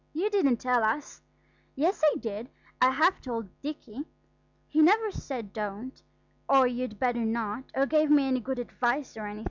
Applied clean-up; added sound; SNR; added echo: none; none; none; none.